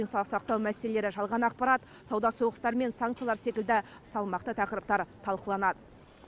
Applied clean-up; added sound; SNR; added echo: none; none; none; none.